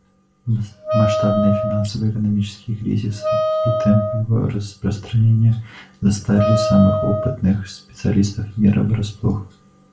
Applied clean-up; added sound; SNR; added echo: none; Wind instrument, woodwind instrument; 2 dB; reverberation time 0.3 s.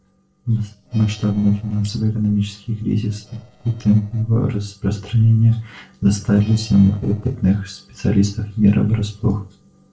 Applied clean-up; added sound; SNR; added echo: neural separator model SepFormer DNS4.